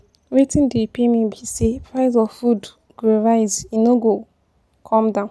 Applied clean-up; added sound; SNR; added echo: none; none; none; none.